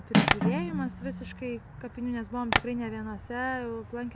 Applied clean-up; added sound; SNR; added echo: none; Cutlery, silverware + Tap; -4 dB; none.